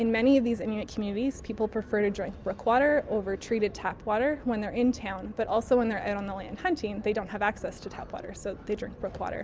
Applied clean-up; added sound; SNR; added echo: none; none; none; none.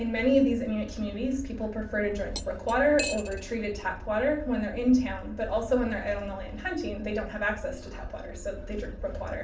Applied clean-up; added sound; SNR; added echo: none; Cutlery, silverware; 11 dB; reverberation time 0.4 s.